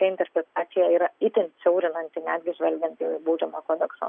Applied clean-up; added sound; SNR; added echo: none; none; none; none.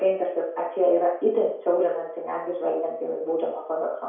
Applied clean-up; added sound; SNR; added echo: none; none; none; reverberation time 0.6 s.